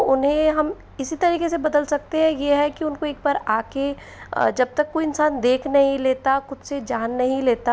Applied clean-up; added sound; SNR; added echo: none; none; none; none.